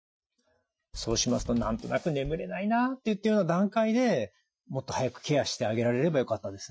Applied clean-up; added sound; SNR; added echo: classical method Wiener filter.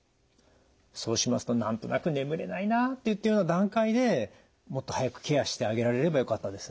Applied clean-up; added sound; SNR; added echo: none; none; none; none.